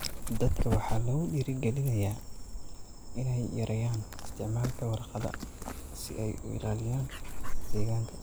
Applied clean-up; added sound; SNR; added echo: none; Dog; 0 dB; none.